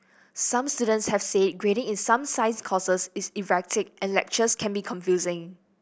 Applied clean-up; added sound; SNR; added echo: none; none; none; none.